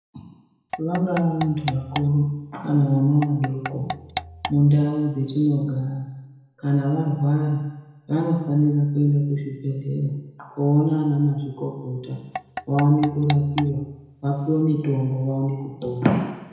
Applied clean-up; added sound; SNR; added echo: none; Tap / Percussion; 12 dB; reverberation time 1.0 s.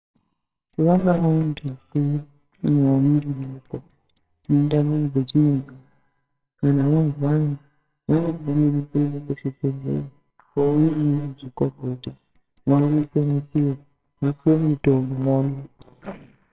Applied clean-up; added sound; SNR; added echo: neural separator model SepFormer WHAMR!.